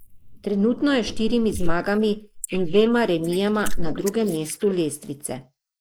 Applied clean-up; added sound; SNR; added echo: neural mask model Resemble Enhance denoiser.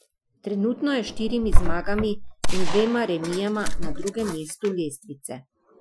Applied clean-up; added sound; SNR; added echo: classical method Wiener filter.